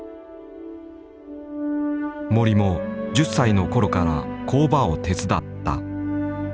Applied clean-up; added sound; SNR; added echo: none; none; none; none.